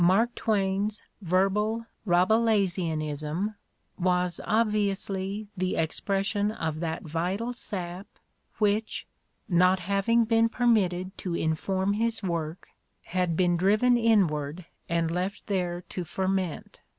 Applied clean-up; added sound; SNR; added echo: none; none; none; none.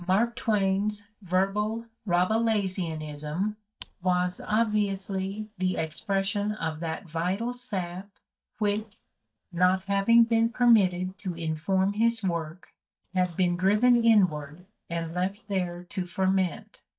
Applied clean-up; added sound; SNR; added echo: neural mask model DeepFilterNet 3.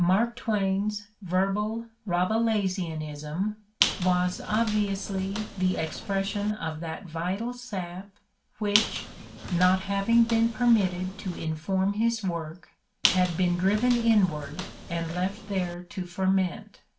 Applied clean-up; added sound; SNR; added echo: none; Squeak; 8 dB; reverberation time 0.3 s.